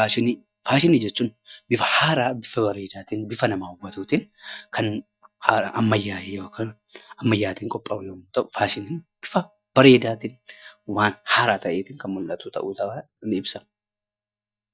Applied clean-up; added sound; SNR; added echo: neural mask model DeepFilterNet 3.